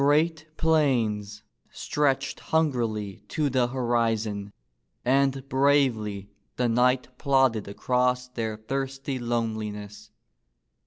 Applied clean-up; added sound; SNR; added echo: none; none; none; none.